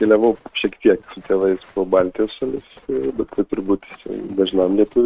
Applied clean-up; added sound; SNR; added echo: neural mask model RNNoise.